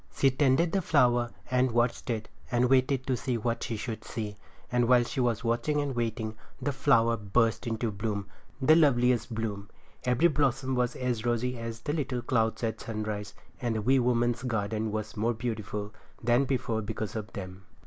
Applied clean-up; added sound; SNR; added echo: none; none; none; none.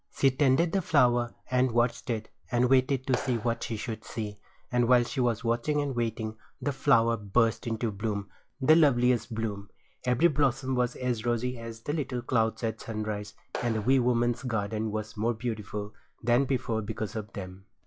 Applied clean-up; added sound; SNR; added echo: classical method log-MMSE.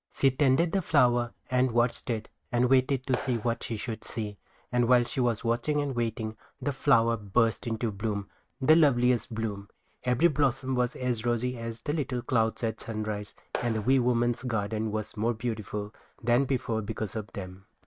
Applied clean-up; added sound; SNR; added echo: neural mask model RNNoise.